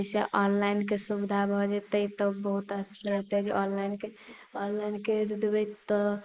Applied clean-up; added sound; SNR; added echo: neural mask model Resemble Enhance denoiser.